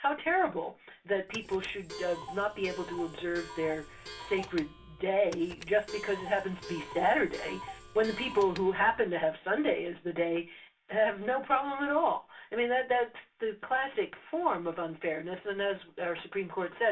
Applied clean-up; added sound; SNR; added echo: none; Clock; 14 dB; reverberation time 0.2 s.